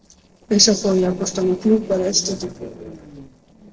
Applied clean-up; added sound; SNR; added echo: neural separator model SepFormer DNS4.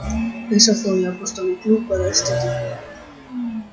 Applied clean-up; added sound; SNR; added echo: classical method WPE with log-MMSE.